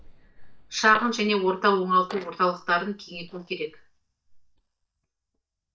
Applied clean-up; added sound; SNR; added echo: neural mask model DeepFilterNet 3.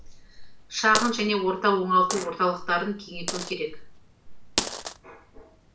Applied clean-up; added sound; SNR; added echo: none; Coin (dropping); 9 dB; reverberation time 0.3 s.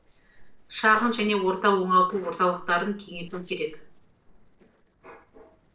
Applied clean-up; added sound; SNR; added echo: neural separator model SepFormer DNS4.